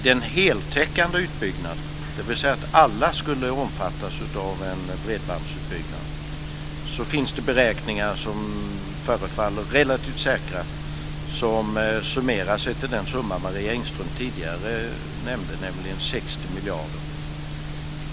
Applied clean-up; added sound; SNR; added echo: none; none; none; none.